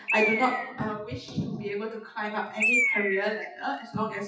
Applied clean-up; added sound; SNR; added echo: classical method WPE with log-MMSE.